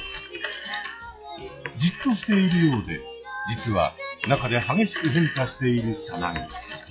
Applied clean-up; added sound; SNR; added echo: classical method log-MMSE.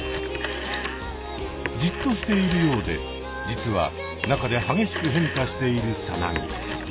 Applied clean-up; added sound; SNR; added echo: none; Telephone; 10 dB; none.